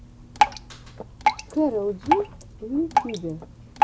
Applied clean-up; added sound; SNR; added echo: none; Drip; -3 dB; none.